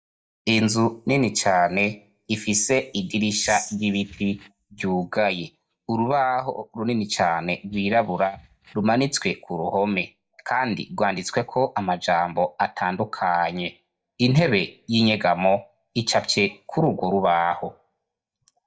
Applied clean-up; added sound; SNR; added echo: neural mask model DeepFilterNet 3.